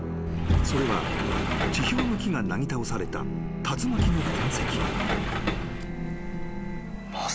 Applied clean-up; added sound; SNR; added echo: none; Sliding door; 0 dB; none.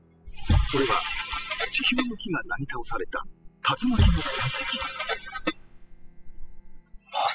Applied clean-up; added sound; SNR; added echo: classical method spectral subtraction.